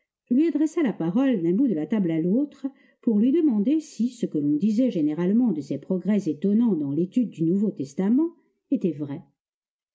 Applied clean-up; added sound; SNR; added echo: none; none; none; none.